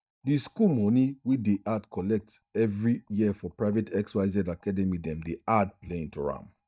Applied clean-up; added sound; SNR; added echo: neural mask model DeepFilterNet 3.